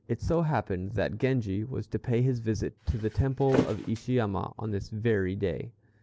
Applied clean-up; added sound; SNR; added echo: none; Thump, thud; 8 dB; none.